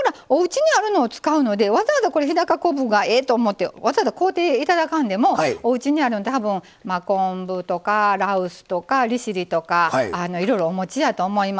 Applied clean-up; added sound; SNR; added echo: none; none; none; none.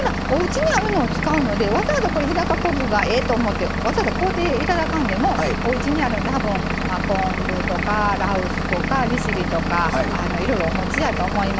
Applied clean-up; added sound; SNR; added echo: none; Engine / Vehicle; 0 dB; none.